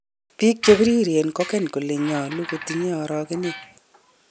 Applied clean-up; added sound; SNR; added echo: none; Squeak; 13 dB; none.